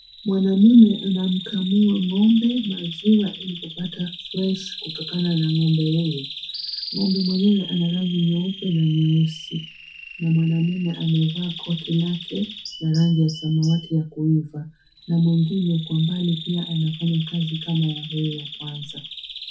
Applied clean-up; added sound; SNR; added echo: none; Bird vocalization, bird call, bird song; 14 dB; reverberation time 0.3 s.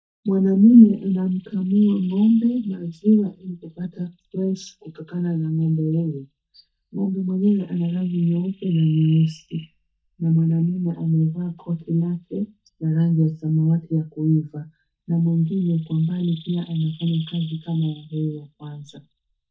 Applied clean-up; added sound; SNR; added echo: neural mask model DeepFilterNet 3.